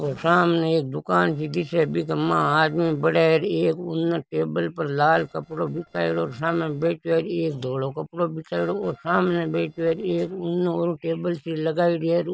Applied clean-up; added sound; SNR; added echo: neural separator model SepFormer DNS4.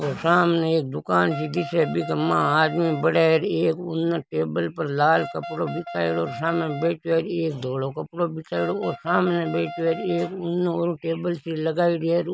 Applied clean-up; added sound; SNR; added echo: none; Wind instrument, woodwind instrument; 12 dB; none.